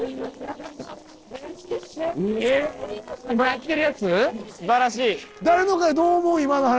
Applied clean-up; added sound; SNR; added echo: neural separator model SepFormer DNS4.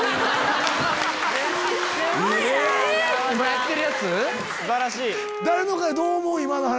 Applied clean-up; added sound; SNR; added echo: none; Wind instrument, woodwind instrument; 10 dB; none.